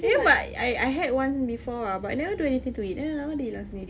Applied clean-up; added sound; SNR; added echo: none; none; none; none.